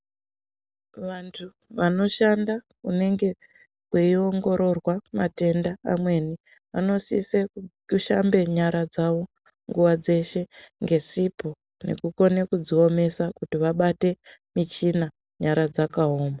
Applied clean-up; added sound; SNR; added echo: none; none; none; none.